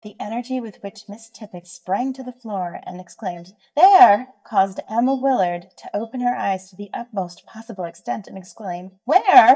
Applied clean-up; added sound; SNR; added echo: neural mask model DeepFilterNet 3.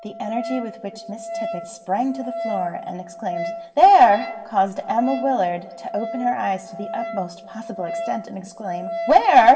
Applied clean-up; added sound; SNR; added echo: none; Wind instrument, woodwind instrument; 11 dB; reverberation time 2.1 s.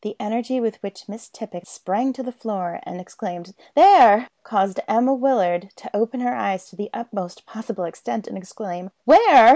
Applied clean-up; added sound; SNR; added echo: none; none; none; none.